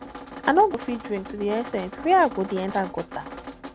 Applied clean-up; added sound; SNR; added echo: none; Drip; 13 dB; none.